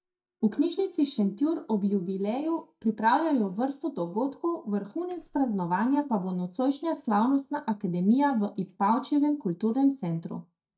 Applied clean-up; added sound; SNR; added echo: neural mask model DeepFilterNet 3.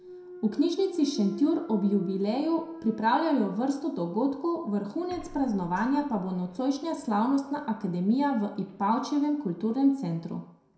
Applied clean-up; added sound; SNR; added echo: none; Thump, thud; 18 dB; reverberation time 0.6 s.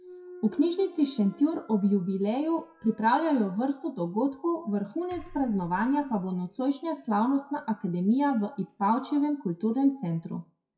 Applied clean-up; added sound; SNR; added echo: classical method WPE with log-MMSE.